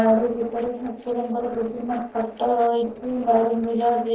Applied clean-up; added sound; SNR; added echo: neural separator model SepFormer DNS4.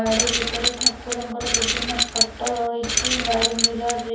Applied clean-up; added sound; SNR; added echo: none; Keys jangling; -3 dB; reverberation time 0.7 s.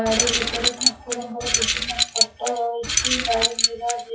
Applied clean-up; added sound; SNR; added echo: classical method WPE with log-MMSE.